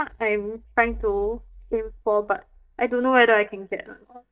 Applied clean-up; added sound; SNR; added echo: neural mask model DeepFilterNet 3.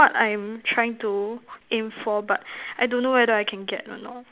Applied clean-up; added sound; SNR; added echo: none; none; none; none.